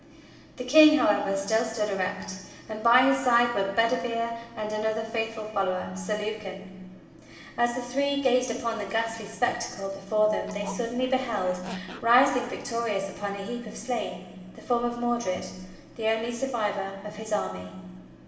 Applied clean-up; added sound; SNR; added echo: none; Zipper (clothing); 15 dB; reverberation time 1.2 s.